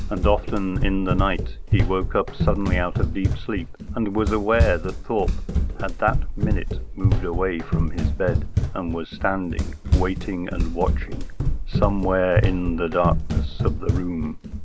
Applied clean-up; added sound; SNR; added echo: none; Run; -2 dB; none.